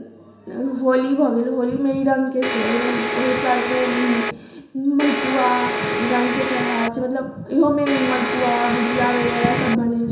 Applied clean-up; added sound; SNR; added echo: none; Domestic sounds, home sounds; 3 dB; reverberation time 0.7 s.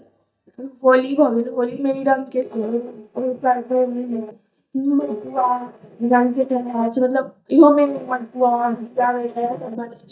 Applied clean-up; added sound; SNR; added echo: neural mask model DeepFilterNet 3.